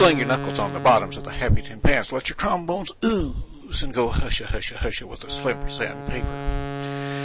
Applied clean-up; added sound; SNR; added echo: none; Wind instrument, woodwind instrument; 11 dB; none.